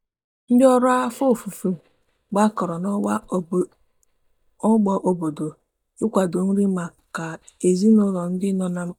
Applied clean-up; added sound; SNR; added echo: neural mask model DeepFilterNet 3.